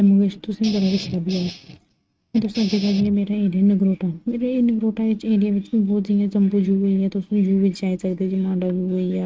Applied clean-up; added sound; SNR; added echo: neural mask model RNNoise.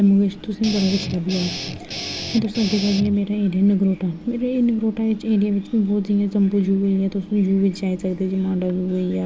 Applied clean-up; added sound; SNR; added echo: none; Guitar; 9 dB; none.